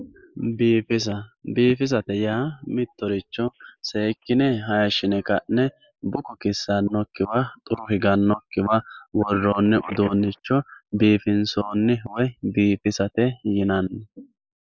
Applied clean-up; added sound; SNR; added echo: neural mask model Resemble Enhance denoiser.